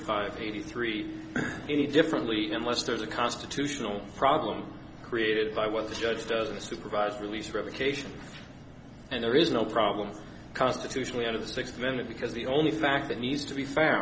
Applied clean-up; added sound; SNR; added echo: none; none; none; none.